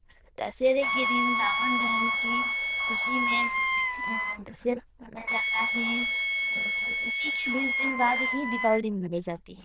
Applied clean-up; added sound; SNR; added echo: neural diffusion model UNIVERSE++.